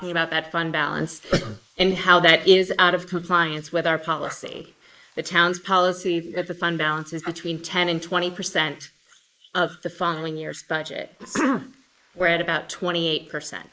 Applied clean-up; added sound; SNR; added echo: neural mask model Resemble Enhance denoiser.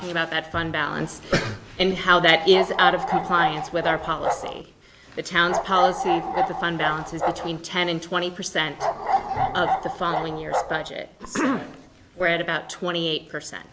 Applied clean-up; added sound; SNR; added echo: none; Bark; 1 dB; none.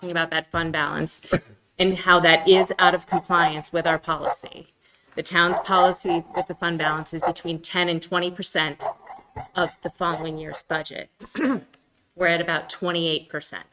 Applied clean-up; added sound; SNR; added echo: neural mask model RNNoise.